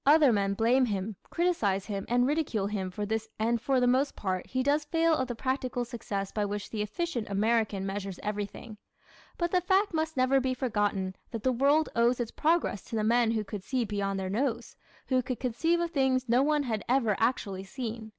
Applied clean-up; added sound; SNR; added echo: none; none; none; none.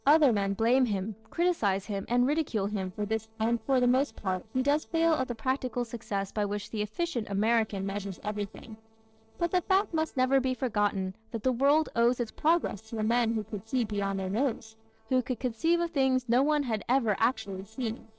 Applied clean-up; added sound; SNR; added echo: neural separator model SepFormer DNS4.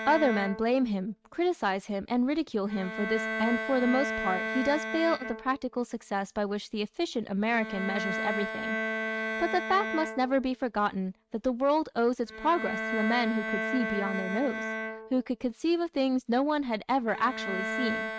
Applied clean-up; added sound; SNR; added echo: neural mask model RNNoise.